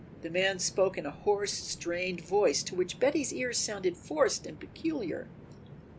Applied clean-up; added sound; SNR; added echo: none; Train; 17 dB; none.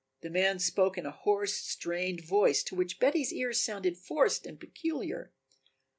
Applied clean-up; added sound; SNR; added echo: none; none; none; none.